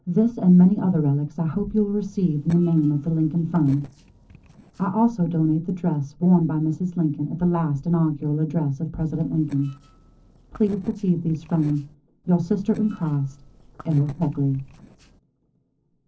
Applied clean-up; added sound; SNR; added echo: neural separator model SepFormer DNS4.